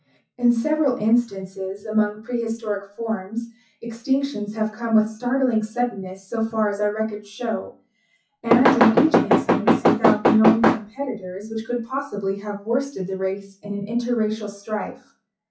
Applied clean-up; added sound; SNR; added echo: classical method WPE with log-MMSE.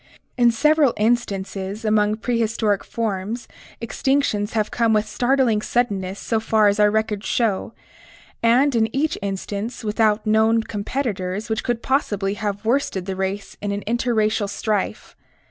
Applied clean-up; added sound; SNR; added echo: none; none; none; none.